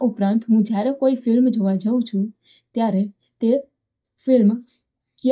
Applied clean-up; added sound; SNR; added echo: neural mask model DeepFilterNet 3.